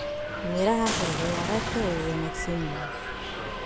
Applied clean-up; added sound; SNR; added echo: none; Subway, metro, underground + Boom; 2 dB; none.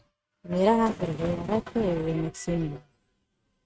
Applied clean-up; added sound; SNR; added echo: neural mask model RNNoise.